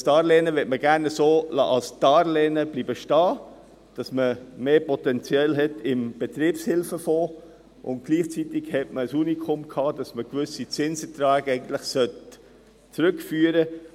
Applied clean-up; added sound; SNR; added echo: none; none; none; none.